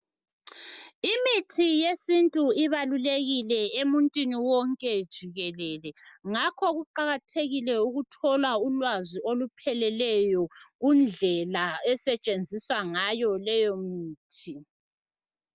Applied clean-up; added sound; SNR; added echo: none; none; none; none.